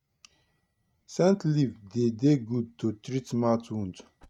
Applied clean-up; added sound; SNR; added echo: neural mask model RNNoise.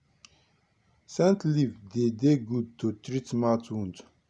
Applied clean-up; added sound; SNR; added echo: none; none; none; none.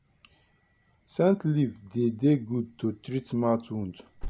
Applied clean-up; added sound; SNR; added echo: none; Alarm; 17 dB; none.